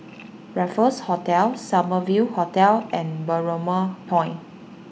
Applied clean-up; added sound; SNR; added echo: none; none; none; none.